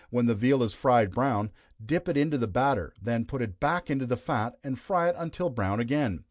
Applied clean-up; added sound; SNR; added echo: none; none; none; none.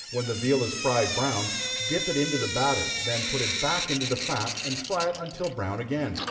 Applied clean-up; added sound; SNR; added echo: none; Drip / Sink (filling or washing); 3 dB; reverberation time 2.5 s.